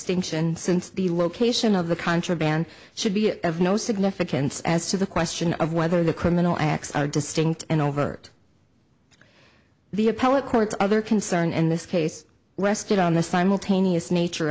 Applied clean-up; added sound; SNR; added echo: none; none; none; none.